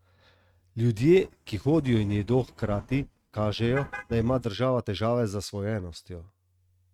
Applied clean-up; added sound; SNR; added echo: neural mask model RNNoise.